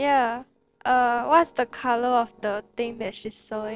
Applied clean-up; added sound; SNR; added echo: neural separator model SepFormer DNS4.